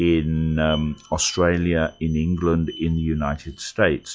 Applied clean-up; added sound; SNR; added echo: classical method log-MMSE.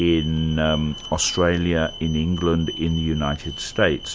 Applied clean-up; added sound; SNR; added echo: none; Alarm; 13 dB; none.